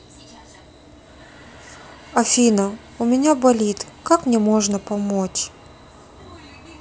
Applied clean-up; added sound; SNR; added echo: none; none; none; none.